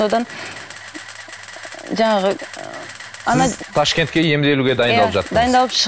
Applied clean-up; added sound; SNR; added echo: none; Camera; 17 dB; none.